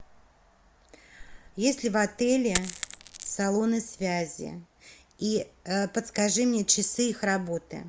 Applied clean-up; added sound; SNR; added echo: none; Coin (dropping); 11 dB; none.